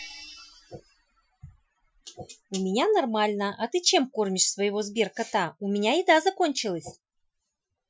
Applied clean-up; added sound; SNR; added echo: classical method Wiener filter.